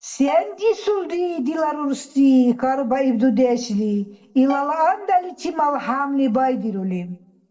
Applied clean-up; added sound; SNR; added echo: neural separator model SepFormer DNS4.